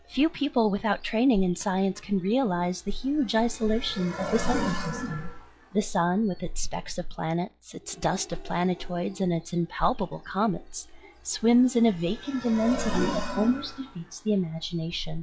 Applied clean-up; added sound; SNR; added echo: classical method log-MMSE.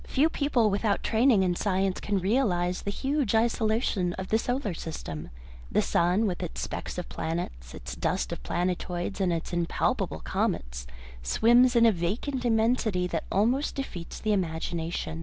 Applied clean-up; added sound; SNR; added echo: none; none; none; none.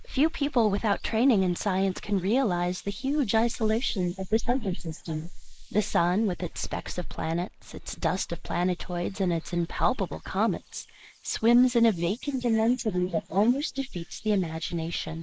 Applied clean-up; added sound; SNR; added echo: neural mask model Resemble Enhance denoiser.